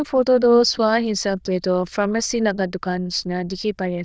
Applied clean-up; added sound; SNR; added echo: neural diffusion model UNIVERSE++.